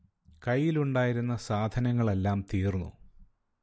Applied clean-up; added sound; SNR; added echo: none; none; none; none.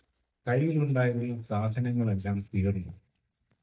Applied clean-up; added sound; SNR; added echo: neural mask model DeepFilterNet 3.